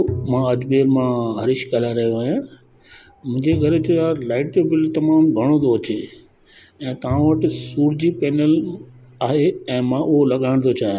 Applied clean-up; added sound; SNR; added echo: none; Bowed string instrument; 14 dB; none.